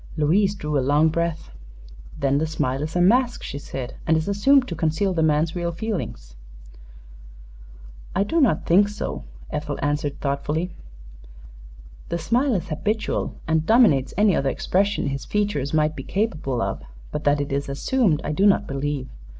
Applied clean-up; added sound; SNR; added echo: none; none; none; none.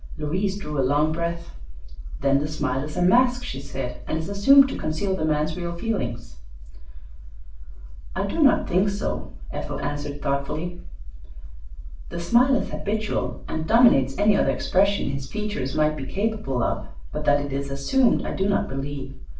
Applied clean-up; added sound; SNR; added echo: none; none; none; reverberation time 0.3 s.